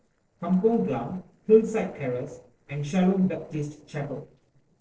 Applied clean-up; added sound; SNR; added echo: neural separator model SepFormer DNS4.